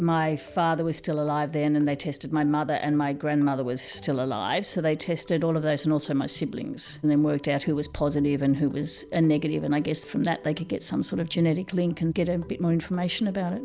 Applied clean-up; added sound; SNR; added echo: none; none; none; none.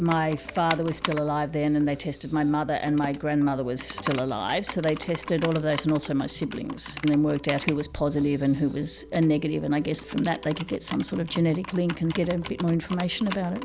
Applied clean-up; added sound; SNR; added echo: none; Computer keyboard; 14 dB; none.